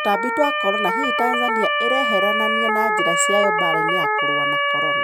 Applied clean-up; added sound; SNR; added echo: none; Motor vehicle (road) / Siren; -4 dB; none.